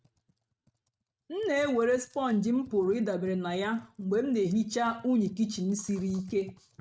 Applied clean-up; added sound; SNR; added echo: neural mask model RNNoise.